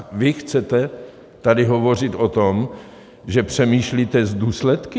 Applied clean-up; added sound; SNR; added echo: none; none; none; none.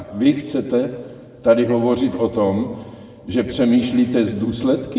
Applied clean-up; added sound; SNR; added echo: none; none; none; reverberation time 1.4 s.